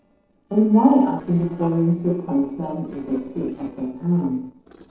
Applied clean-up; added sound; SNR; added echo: neural separator model SepFormer DNS4.